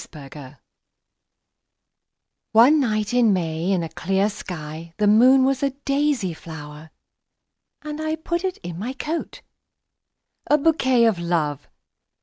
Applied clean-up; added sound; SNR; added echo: none; none; none; none.